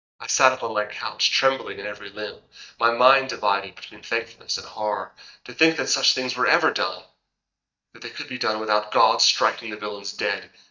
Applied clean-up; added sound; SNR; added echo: neural mask model DeepFilterNet 3.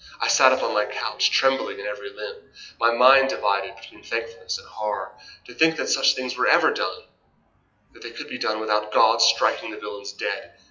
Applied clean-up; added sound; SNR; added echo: classical method WPE with log-MMSE.